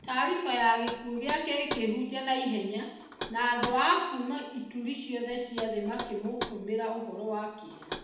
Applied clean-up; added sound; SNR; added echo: none; Knock; 12 dB; reverberation time 0.9 s.